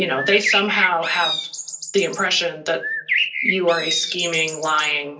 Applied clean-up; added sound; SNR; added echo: none; Bird; 3 dB; reverberation time 0.3 s.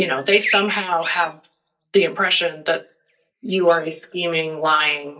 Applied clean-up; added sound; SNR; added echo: neural mask model DeepFilterNet 3.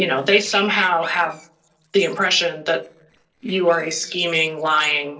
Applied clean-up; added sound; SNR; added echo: neural separator model SepFormer DNS4.